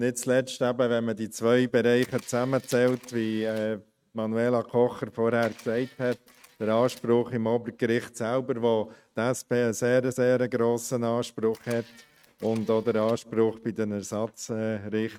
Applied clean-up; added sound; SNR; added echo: neural mask model RNNoise.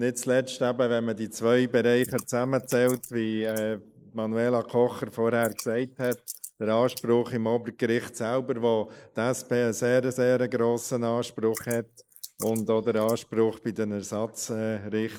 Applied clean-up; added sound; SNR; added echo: neural mask model Resemble Enhance denoiser.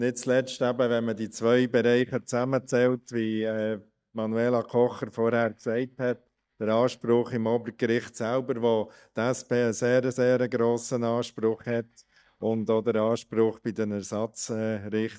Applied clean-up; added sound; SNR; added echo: neural mask model DeepFilterNet 3.